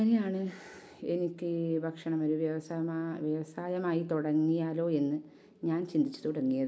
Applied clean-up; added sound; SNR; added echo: none; none; none; none.